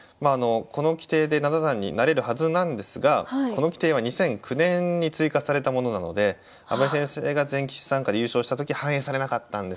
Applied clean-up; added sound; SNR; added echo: none; none; none; none.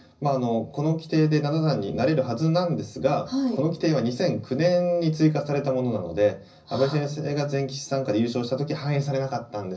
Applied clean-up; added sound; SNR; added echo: none; none; none; reverberation time 0.4 s.